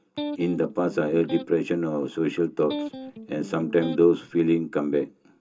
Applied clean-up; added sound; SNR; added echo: none; Electric guitar; 12 dB; reverberation time 0.2 s.